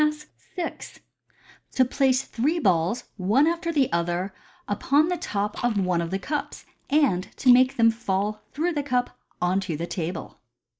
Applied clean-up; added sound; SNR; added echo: neural mask model DeepFilterNet 3.